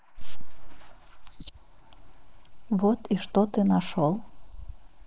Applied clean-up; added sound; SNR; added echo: neural mask model Resemble Enhance denoiser.